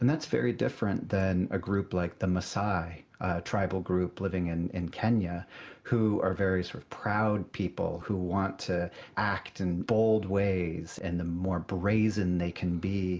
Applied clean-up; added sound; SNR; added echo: none; none; none; none.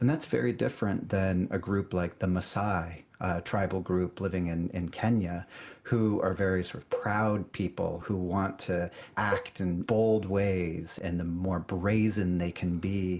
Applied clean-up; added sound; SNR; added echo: none; Cowbell; 12 dB; none.